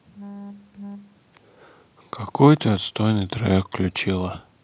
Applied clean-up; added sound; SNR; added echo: none; none; none; none.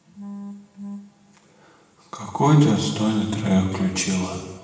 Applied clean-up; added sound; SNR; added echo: none; none; none; reverberation time 1.3 s.